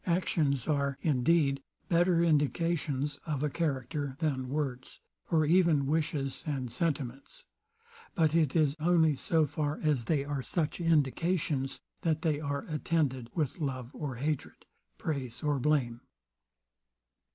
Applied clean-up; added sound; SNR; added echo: none; none; none; none.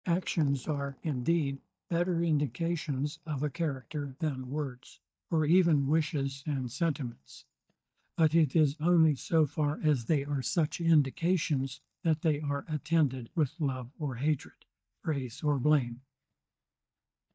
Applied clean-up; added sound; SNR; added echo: neural mask model DeepFilterNet 3.